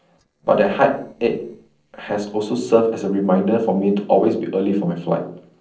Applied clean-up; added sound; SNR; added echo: neural separator model SepFormer DNS4.